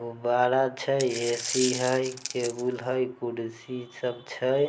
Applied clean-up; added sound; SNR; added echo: none; Coin (dropping); 9 dB; none.